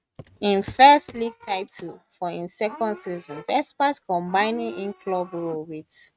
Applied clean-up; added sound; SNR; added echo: neural mask model RNNoise.